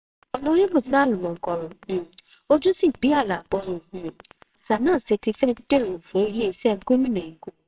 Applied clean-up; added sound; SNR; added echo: neural separator model SepFormer WHAMR!.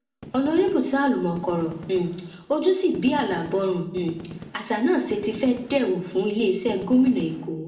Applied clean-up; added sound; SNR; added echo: none; Gunshot, gunfire; 19 dB; reverberation time 0.7 s.